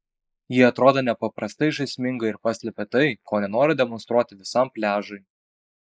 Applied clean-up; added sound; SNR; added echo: neural mask model Resemble Enhance denoiser.